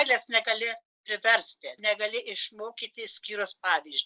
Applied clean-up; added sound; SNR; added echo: neural mask model Resemble Enhance denoiser.